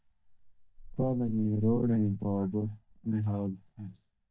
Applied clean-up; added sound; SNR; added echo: neural mask model DeepFilterNet 3.